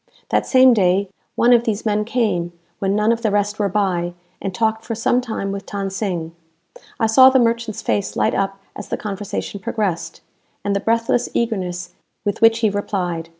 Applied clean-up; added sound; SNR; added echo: none; none; none; none.